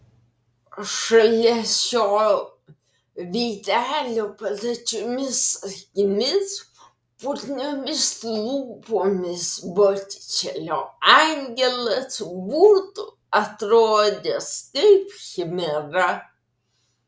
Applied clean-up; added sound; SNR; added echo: none; none; none; none.